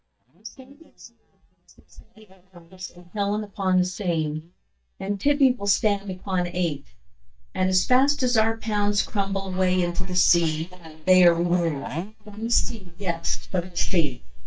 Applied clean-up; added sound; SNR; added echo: neural mask model DeepFilterNet 3.